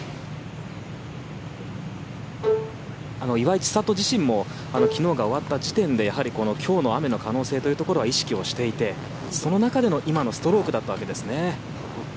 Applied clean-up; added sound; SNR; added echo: none; Bowed string instrument; 4 dB; none.